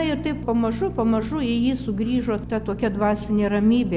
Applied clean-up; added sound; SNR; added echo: none; Drill; 12 dB; none.